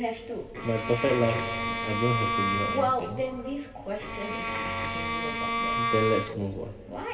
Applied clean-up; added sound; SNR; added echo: none; Bowed string instrument; 1 dB; reverberation time 2.0 s.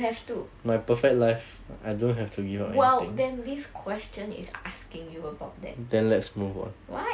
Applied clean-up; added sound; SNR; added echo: none; none; none; none.